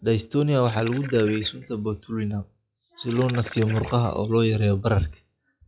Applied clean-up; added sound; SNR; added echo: classical method log-MMSE.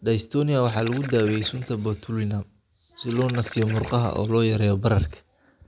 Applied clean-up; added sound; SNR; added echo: none; Gurgling; 17 dB; none.